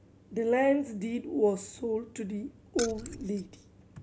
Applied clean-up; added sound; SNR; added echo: none; Keys jangling; 11 dB; none.